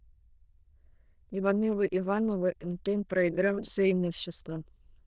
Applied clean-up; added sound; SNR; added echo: neural diffusion model UNIVERSE++.